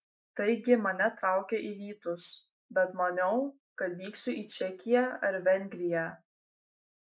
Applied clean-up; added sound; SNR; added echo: neural mask model Resemble Enhance denoiser.